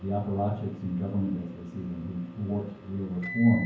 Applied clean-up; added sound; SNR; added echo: none; Microwave oven; 15 dB; reverberation time 0.9 s.